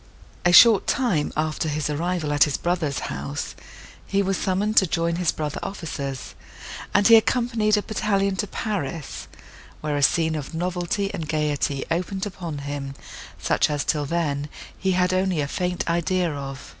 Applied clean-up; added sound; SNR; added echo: none; none; none; none.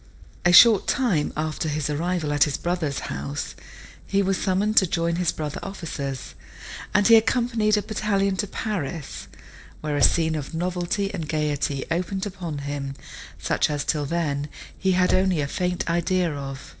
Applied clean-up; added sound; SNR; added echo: neural separator model SepFormer DNS4.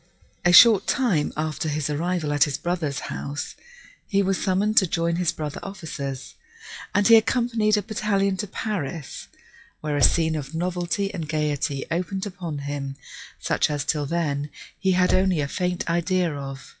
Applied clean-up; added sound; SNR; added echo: classical method WPE with log-MMSE.